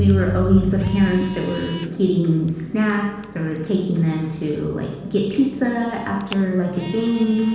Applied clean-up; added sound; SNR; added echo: none; Camera; 19 dB; reverberation time 1.1 s.